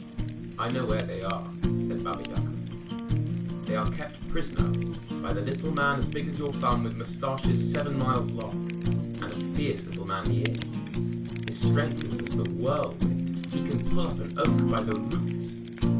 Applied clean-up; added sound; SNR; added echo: none; Fire; -3 dB; reverberation time 0.3 s.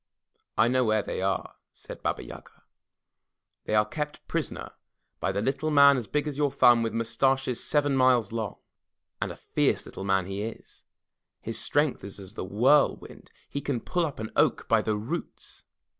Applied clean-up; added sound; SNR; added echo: none; none; none; none.